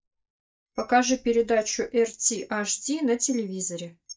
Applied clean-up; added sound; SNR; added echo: neural mask model DeepFilterNet 3.